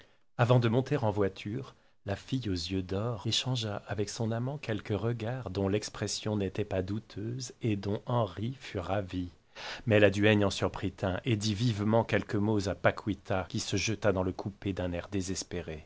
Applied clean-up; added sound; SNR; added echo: none; none; none; none.